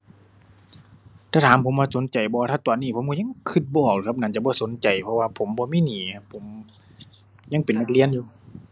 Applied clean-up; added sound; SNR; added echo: none; none; none; none.